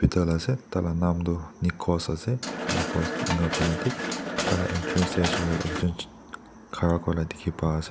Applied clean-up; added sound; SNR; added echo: none; Mechanisms; 2 dB; none.